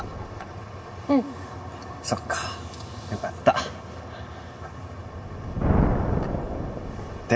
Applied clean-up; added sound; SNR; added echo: none; Thunder; 1 dB; reverberation time 2.2 s.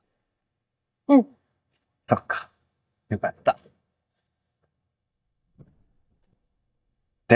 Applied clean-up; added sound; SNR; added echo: neural mask model DeepFilterNet 3.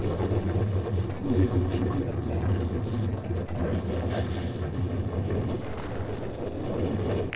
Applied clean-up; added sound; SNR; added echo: neural separator model SepFormer DNS4.